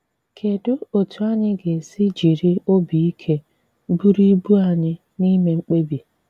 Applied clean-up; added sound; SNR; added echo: none; none; none; none.